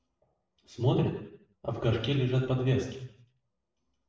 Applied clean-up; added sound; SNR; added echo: none; none; none; reverberation time 0.7 s.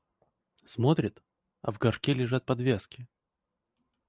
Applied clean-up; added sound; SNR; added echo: none; none; none; none.